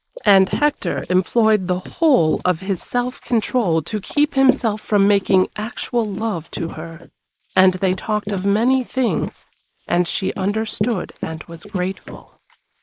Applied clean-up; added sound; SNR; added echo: neural mask model Resemble Enhance denoiser.